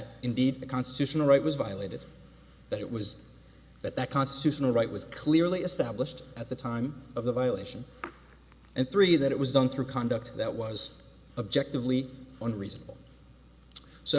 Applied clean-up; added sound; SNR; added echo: none; none; none; none.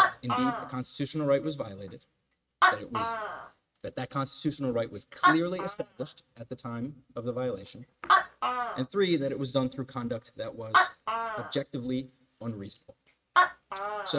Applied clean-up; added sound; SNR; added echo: neural mask model RNNoise.